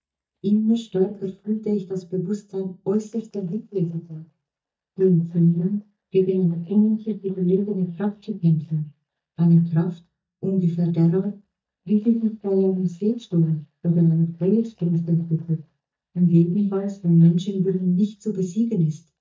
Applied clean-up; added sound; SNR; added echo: neural mask model DeepFilterNet 3.